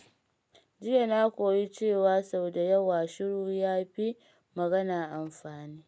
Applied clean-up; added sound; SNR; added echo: none; none; none; none.